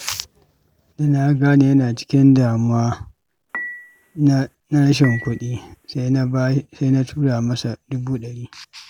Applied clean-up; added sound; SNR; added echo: none; Dishes, pots, and pans / Chink, clink; 15 dB; none.